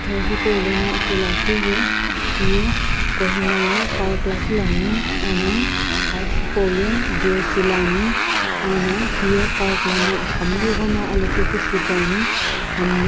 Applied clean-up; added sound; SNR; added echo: none; Motorcycle; -2 dB; none.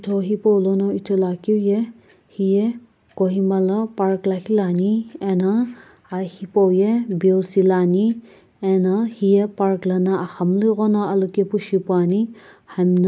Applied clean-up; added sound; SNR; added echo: none; none; none; none.